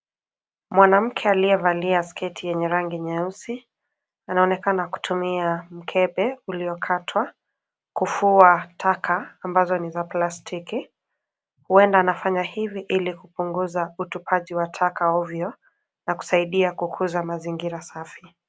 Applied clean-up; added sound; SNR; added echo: none; none; none; none.